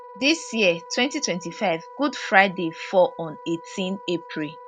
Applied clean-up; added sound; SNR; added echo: none; Wind instrument, woodwind instrument; 18 dB; none.